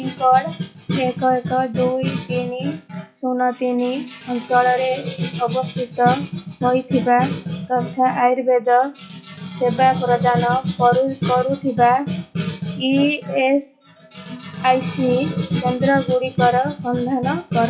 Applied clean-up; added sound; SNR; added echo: classical method WPE with log-MMSE.